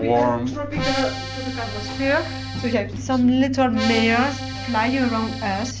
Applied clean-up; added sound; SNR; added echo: none; Accordion; 8 dB; none.